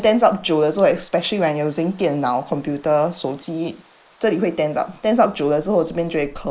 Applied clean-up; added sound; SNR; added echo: neural mask model Resemble Enhance denoiser.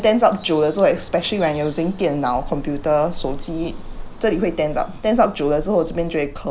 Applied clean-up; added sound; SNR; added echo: none; Bird vocalization, bird call, bird song; 12 dB; none.